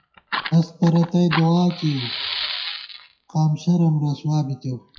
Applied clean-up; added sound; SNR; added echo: classical method WPE with log-MMSE.